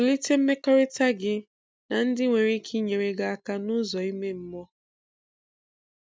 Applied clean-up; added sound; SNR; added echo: none; none; none; none.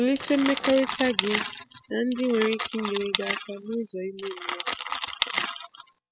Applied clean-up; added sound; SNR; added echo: classical method spectral subtraction.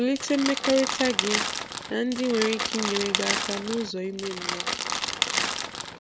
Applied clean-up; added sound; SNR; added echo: none; Crackle; 1 dB; none.